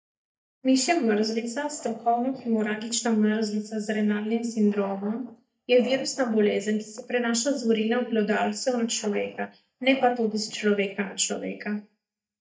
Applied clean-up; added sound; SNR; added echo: neural mask model DeepFilterNet 3.